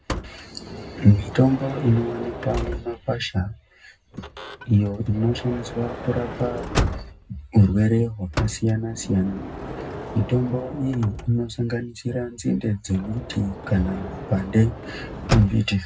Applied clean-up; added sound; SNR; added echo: none; Sliding door / Motor vehicle (road); 9 dB; reverberation time 0.3 s.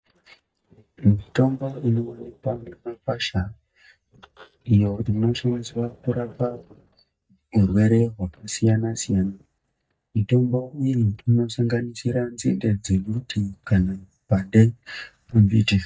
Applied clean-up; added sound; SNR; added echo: neural mask model DeepFilterNet 3.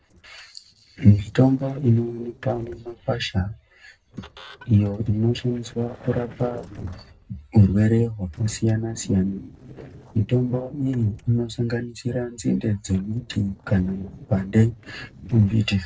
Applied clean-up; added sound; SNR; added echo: neural separator model SepFormer DNS4.